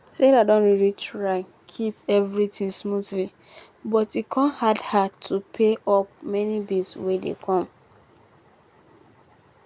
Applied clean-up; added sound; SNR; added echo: none; none; none; none.